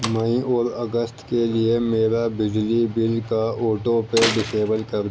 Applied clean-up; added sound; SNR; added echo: none; Slam; 13 dB; none.